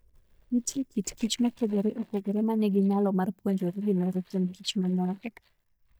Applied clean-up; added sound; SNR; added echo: neural mask model DeepFilterNet 3.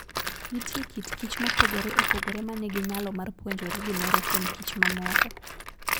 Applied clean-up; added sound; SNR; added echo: none; Tools; -5 dB; none.